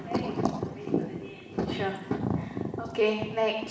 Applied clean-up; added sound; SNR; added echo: none; none; none; reverberation time 0.9 s.